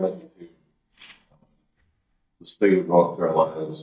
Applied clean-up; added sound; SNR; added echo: neural mask model DeepFilterNet 3.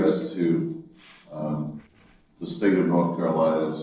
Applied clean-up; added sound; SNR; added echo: neural separator model SepFormer DNS4.